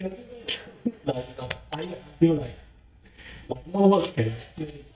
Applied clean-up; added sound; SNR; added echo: neural mask model DeepFilterNet 3.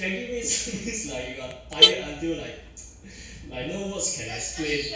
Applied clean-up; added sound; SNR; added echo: none; Alarm / Car; -2 dB; reverberation time 0.6 s.